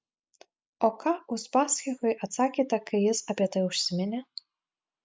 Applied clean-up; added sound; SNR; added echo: none; none; none; none.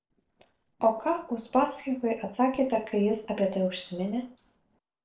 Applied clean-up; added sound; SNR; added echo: neural separator model SepFormer DNS4.